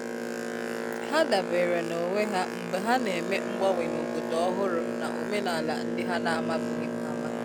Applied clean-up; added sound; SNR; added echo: none; Boat, Water vehicle; 2 dB; none.